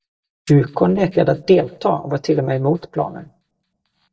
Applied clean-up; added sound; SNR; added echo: neural mask model DeepFilterNet 3.